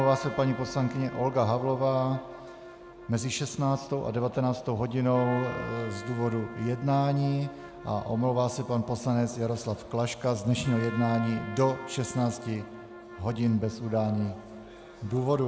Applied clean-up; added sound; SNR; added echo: none; Trumpet; 16 dB; none.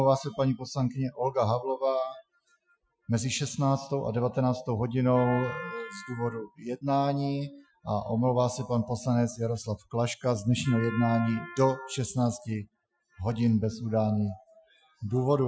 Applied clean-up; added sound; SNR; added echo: classical method Wiener filter.